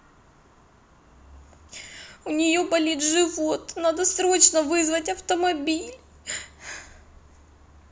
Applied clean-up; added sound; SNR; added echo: none; none; none; none.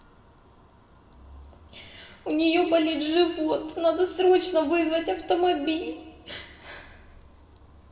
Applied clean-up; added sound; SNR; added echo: none; Chime; 15 dB; reverberation time 1.7 s.